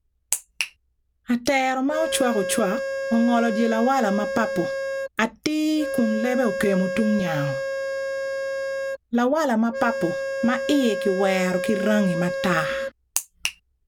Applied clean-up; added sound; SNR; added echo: none; Organ; 3 dB; none.